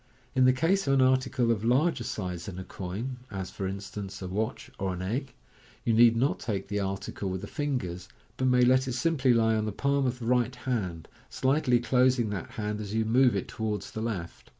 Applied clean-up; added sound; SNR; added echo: none; none; none; none.